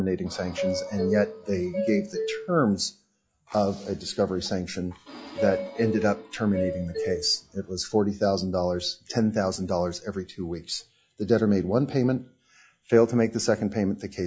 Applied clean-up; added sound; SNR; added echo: classical method log-MMSE.